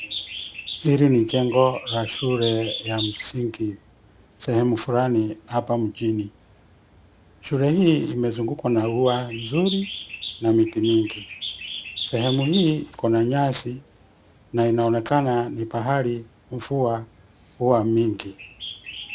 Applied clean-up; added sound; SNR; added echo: none; Bird; 14 dB; none.